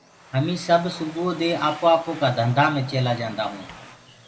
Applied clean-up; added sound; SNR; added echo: none; Domestic sounds, home sounds; 20 dB; reverberation time 0.8 s.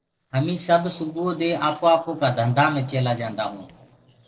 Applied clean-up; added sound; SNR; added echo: neural separator model SepFormer DNS4.